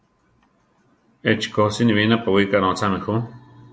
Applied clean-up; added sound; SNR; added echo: none; none; none; none.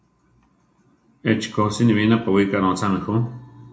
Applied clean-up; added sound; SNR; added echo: none; none; none; reverberation time 0.3 s.